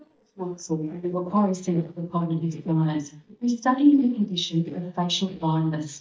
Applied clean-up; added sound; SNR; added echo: neural mask model DeepFilterNet 3.